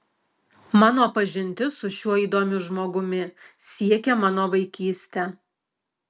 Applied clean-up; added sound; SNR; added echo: none; none; none; none.